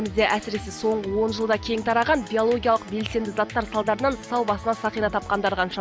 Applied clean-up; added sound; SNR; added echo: none; none; none; none.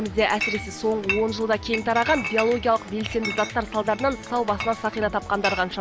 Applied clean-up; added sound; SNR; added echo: none; Chatter / Chink, clink; 10 dB; none.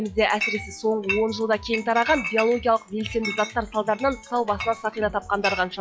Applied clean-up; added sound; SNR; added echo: classical method log-MMSE.